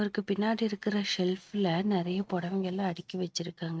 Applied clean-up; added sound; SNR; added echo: neural mask model RNNoise.